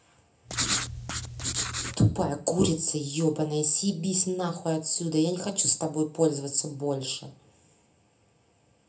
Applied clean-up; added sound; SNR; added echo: none; Writing; 3 dB; reverberation time 0.3 s.